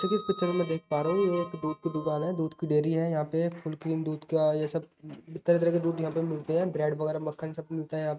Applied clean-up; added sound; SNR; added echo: neural mask model RNNoise.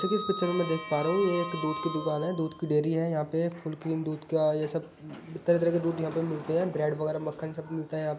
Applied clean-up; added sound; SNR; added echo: none; Sliding door; 12 dB; none.